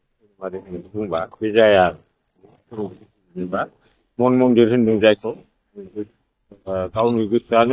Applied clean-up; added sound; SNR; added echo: neural mask model DeepFilterNet 3.